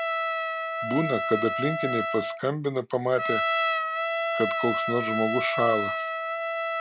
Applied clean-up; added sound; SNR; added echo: none; Trumpet; 0 dB; none.